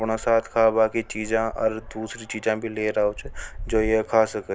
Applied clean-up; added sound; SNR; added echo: none; Gull, seagull; 14 dB; none.